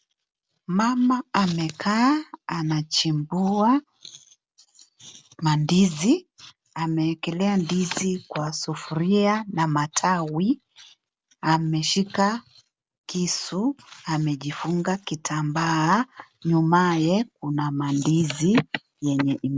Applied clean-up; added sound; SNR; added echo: none; none; none; none.